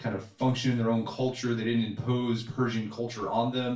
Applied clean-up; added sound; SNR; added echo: none; none; none; reverberation time 0.3 s.